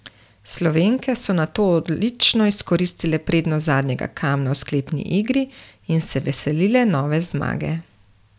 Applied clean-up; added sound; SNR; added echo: none; none; none; none.